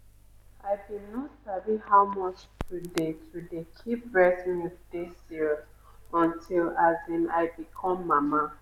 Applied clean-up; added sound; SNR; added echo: none; Crackle; 20 dB; none.